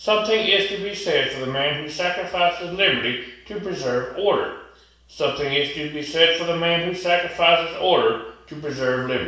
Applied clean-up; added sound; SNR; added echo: none; none; none; reverberation time 0.7 s.